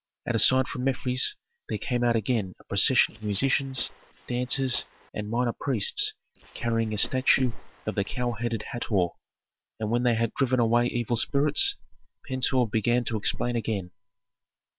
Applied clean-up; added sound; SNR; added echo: neural separator model SepFormer WHAM!.